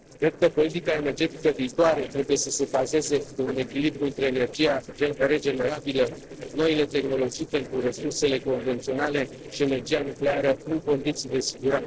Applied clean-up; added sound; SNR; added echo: neural separator model SepFormer DNS4.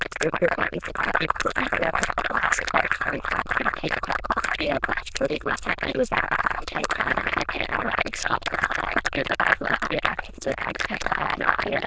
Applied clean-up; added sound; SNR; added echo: neural diffusion model UNIVERSE++.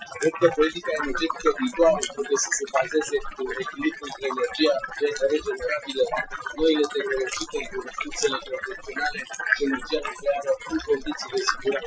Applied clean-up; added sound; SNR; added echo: classical method Wiener filter.